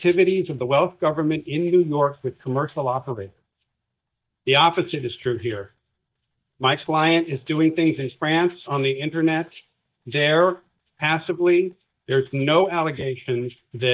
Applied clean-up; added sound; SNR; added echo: neural mask model DeepFilterNet 3.